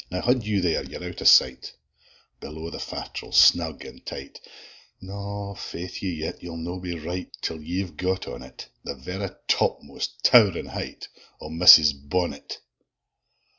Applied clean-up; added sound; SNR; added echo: none; none; none; none.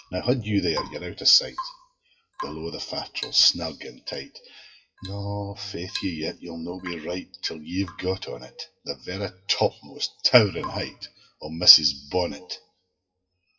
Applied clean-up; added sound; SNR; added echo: classical method WPE with log-MMSE.